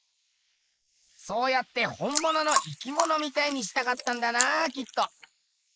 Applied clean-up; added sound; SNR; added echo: neural mask model Resemble Enhance denoiser.